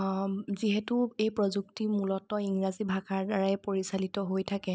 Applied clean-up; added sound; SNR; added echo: none; none; none; none.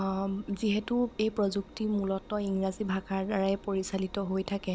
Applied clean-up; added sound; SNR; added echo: none; Engine; 20 dB; none.